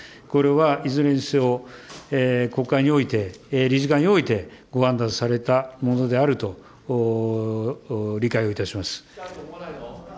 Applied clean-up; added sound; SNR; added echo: none; none; none; none.